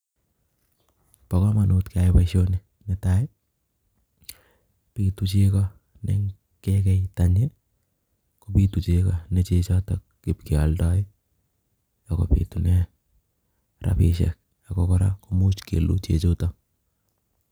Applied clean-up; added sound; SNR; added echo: none; none; none; none.